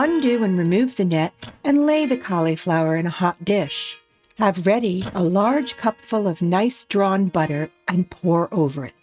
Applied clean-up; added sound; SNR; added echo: neural mask model RNNoise.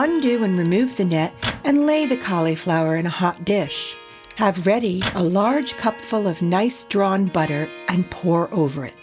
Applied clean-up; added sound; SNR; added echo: none; Harp + Microwave oven; 15 dB; none.